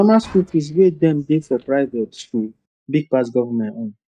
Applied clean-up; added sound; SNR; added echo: neural mask model DeepFilterNet 3.